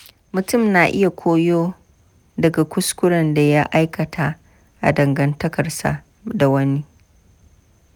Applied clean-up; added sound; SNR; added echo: none; none; none; none.